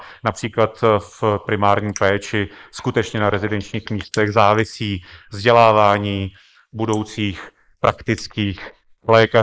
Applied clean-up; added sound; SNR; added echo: neural mask model Resemble Enhance denoiser.